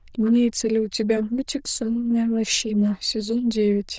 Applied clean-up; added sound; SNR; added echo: neural diffusion model UNIVERSE++.